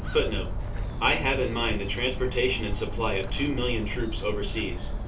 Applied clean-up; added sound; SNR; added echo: none; Walk, footsteps; 1 dB; reverberation time 0.3 s.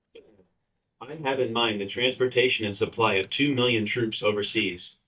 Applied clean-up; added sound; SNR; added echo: neural mask model DeepFilterNet 3.